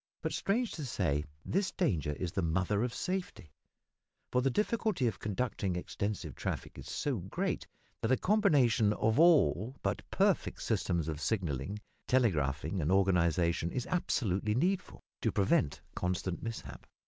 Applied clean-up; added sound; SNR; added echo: none; none; none; none.